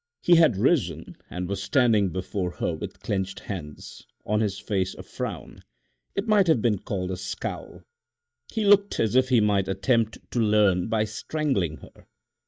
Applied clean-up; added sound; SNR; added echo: neural mask model DeepFilterNet 3.